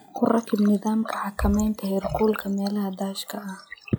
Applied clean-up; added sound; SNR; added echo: classical method log-MMSE.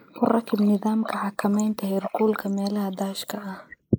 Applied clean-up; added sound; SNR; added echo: neural mask model Resemble Enhance denoiser.